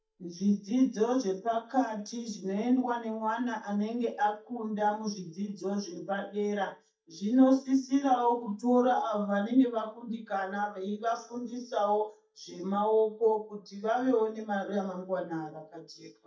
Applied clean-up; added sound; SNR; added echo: neural mask model DeepFilterNet 3.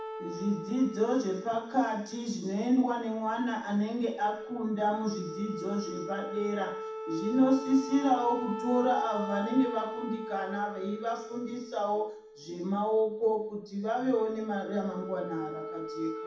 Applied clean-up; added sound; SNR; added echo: none; Wind instrument, woodwind instrument; 10 dB; reverberation time 0.7 s.